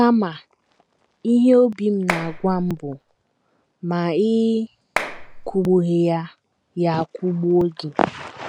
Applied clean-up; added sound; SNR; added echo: none; Clapping; 9 dB; none.